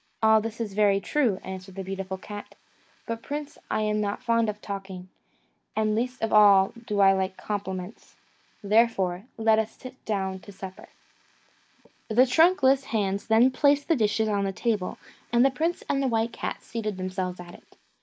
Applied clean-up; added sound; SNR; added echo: neural mask model Resemble Enhance denoiser.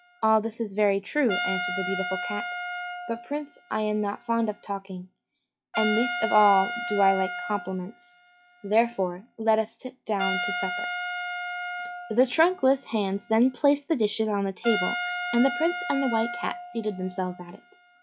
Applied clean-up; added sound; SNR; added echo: classical method log-MMSE.